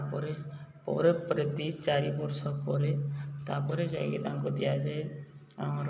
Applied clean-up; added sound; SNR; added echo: none; none; none; none.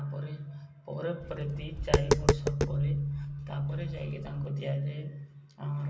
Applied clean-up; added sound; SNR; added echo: none; Tap; -2 dB; reverberation time 0.2 s.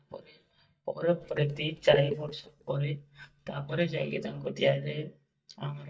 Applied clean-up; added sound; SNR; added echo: neural mask model DeepFilterNet 3.